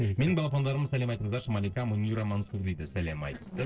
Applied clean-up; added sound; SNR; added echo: neural separator model SepFormer DNS4.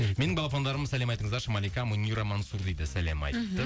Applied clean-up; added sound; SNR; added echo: none; none; none; none.